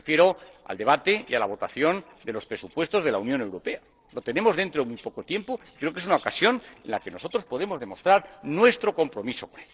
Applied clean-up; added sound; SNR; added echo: neural separator model SepFormer DNS4.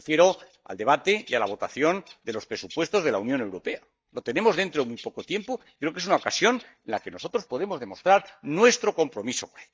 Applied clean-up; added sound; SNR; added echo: neural mask model DeepFilterNet 3.